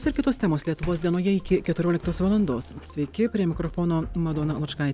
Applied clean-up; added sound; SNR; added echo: none; Slam; 18 dB; none.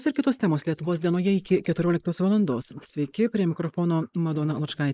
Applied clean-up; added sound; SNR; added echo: neural mask model Resemble Enhance denoiser.